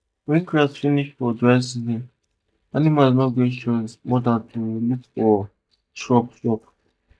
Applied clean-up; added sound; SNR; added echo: neural mask model DeepFilterNet 3.